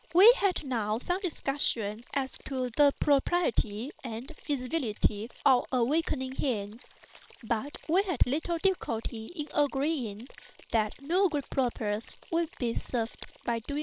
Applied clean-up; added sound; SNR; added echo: neural separator model SepFormer WHAM!.